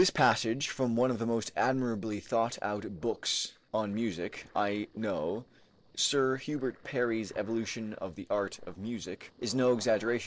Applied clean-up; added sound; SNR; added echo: neural separator model SepFormer DNS4.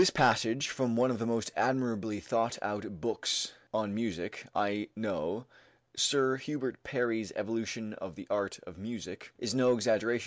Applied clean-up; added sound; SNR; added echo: none; none; none; none.